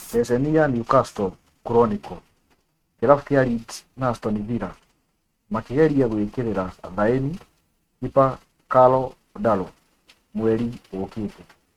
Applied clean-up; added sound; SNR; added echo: neural mask model RNNoise.